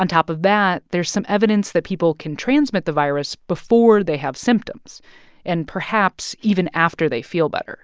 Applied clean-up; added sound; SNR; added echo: none; none; none; none.